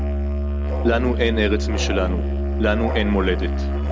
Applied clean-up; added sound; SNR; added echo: none; Musical instrument; -2 dB; none.